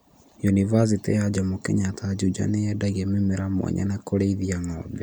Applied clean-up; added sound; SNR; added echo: none; none; none; none.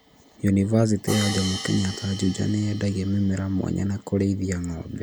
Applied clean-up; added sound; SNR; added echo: none; Hi-hat; 14 dB; none.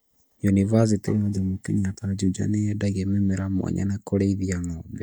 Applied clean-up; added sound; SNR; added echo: neural mask model DeepFilterNet 3.